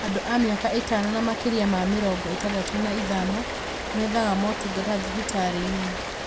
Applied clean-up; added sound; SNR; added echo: none; Rain; 5 dB; none.